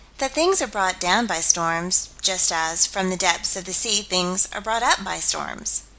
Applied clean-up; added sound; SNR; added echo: none; none; none; none.